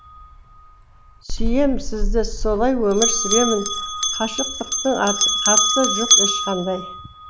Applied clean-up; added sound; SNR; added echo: none; Bell; -2 dB; none.